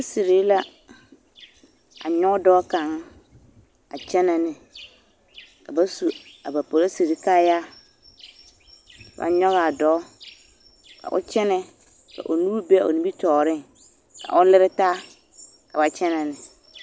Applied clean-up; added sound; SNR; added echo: none; none; none; none.